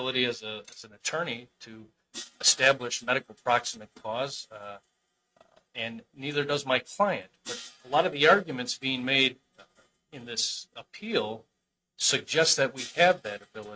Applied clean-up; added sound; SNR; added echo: neural mask model RNNoise.